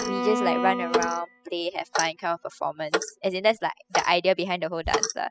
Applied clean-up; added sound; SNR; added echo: classical method spectral subtraction.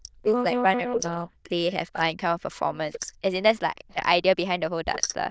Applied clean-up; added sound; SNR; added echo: neural diffusion model UNIVERSE++.